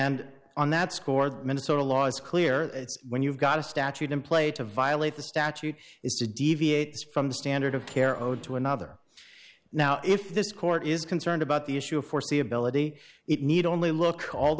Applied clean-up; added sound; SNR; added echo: none; Microwave oven; 20 dB; none.